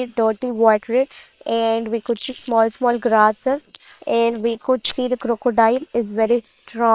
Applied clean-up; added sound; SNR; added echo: neural separator model SepFormer WHAM!.